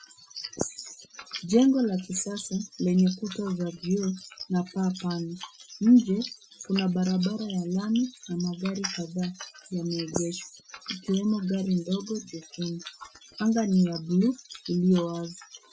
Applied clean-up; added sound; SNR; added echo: classical method Wiener filter.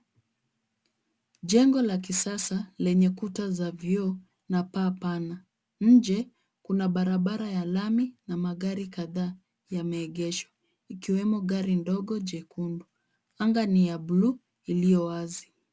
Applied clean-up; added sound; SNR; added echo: none; none; none; none.